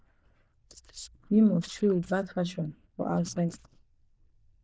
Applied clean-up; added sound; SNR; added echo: neural diffusion model UNIVERSE++.